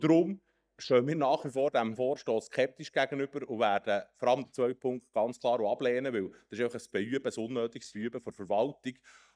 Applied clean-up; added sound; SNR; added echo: neural mask model DeepFilterNet 3.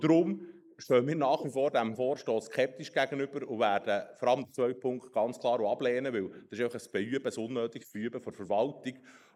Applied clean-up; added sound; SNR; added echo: neural mask model Resemble Enhance denoiser.